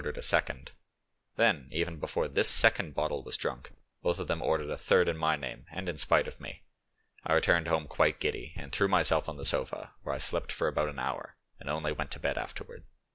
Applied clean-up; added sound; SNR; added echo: neural separator model SepFormer DNS4.